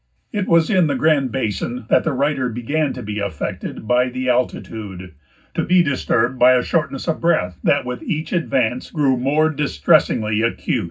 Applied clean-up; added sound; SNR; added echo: none; none; none; reverberation time 0.4 s.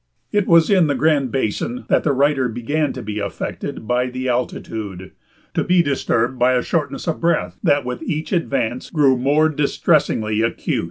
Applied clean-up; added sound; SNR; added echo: none; none; none; none.